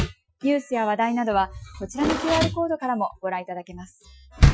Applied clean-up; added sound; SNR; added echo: classical method Wiener filter.